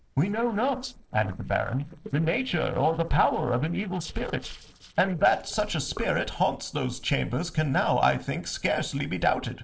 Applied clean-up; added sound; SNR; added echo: neural separator model SepFormer DNS4.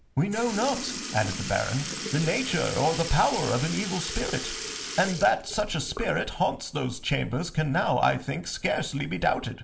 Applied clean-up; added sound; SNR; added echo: none; Sink (filling or washing) / Liquid; 10 dB; reverberation time 0.4 s.